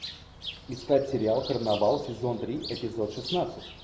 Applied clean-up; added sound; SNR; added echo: none; Bird; 13 dB; none.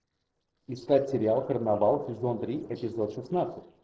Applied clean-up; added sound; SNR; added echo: neural separator model SepFormer DNS4.